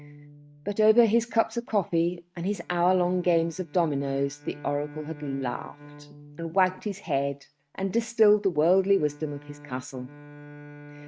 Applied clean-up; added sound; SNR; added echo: neural mask model RNNoise.